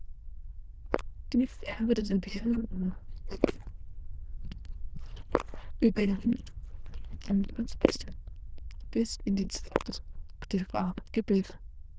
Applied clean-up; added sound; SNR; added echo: neural diffusion model UNIVERSE++.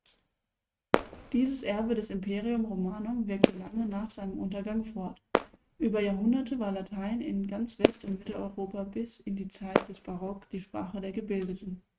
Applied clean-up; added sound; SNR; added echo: neural mask model RNNoise.